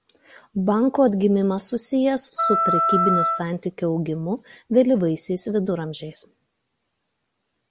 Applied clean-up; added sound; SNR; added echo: none; Wind instrument, woodwind instrument; 0 dB; none.